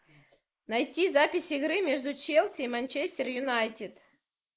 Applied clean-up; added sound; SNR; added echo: neural mask model Resemble Enhance denoiser.